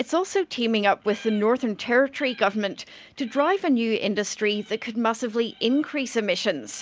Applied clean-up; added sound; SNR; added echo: none; none; none; none.